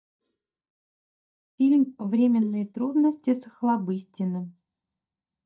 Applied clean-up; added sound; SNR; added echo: neural mask model DeepFilterNet 3.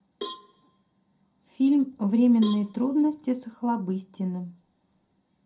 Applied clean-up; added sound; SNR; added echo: none; Cowbell; 18 dB; reverberation time 0.2 s.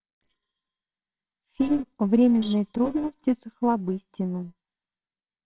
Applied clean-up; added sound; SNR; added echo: neural separator model SepFormer WHAMR!.